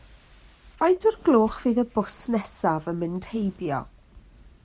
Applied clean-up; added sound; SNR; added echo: none; none; none; none.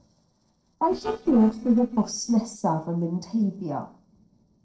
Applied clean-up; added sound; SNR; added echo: neural separator model SepFormer DNS4.